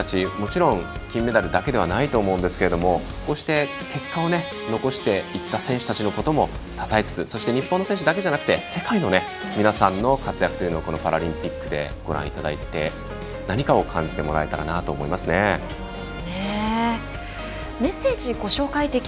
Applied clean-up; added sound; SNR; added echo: none; none; none; none.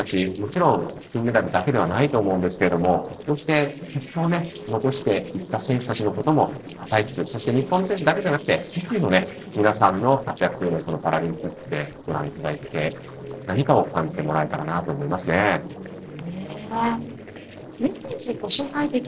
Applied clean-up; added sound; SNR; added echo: neural separator model SepFormer DNS4.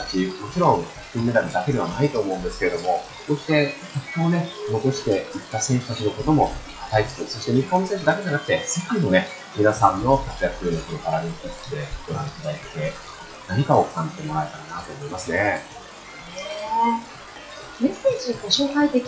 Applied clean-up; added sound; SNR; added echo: classical method WPE with log-MMSE.